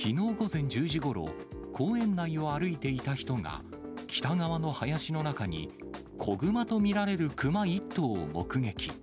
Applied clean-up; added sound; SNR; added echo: none; none; none; none.